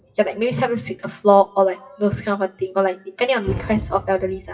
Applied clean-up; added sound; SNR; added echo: classical method WPE with log-MMSE.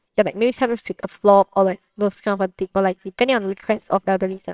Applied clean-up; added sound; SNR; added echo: neural separator model SepFormer WHAMR!.